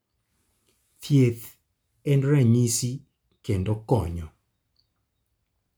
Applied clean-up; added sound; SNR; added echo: none; none; none; none.